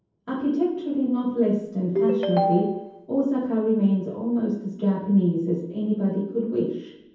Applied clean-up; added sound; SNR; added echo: none; Ringtone; 1 dB; reverberation time 0.9 s.